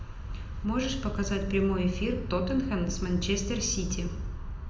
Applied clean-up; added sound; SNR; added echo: none; Wind; 5 dB; reverberation time 0.7 s.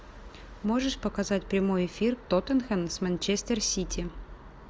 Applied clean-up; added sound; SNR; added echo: none; none; none; none.